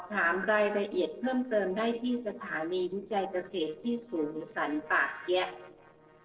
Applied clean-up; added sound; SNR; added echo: neural separator model SepFormer DNS4.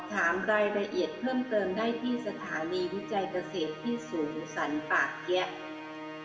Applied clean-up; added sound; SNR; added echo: none; Musical instrument; 12 dB; reverberation time 1.4 s.